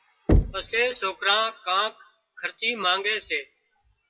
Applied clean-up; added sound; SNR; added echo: classical method WPE with log-MMSE.